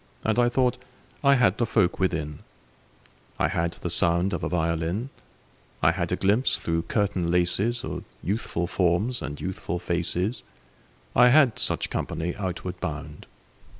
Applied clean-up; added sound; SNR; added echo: none; none; none; none.